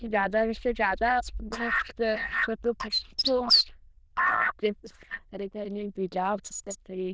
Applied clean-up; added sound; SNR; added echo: neural diffusion model UNIVERSE++.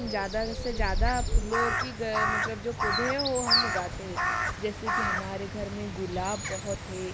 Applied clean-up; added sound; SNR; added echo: none; Crow; -4 dB; none.